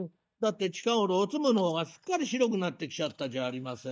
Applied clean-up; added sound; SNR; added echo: neural mask model DeepFilterNet 3.